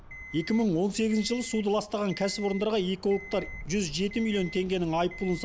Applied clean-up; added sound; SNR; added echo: none; Alarm; 18 dB; none.